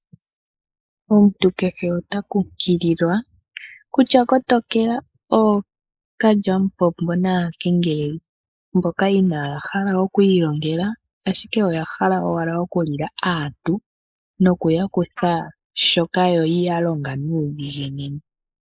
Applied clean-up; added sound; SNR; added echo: neural mask model Resemble Enhance denoiser.